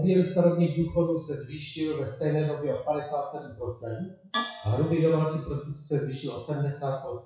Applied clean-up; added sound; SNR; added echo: classical method WPE with log-MMSE.